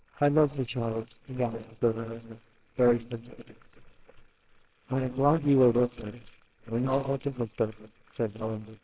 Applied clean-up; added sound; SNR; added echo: neural separator model SepFormer WHAMR!.